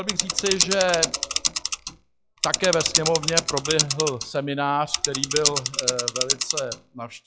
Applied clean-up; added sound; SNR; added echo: classical method log-MMSE.